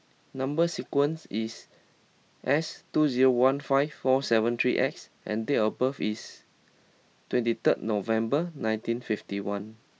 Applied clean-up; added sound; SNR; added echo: none; none; none; none.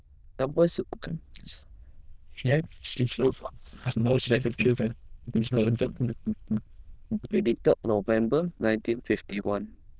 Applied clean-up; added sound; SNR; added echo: neural diffusion model UNIVERSE++.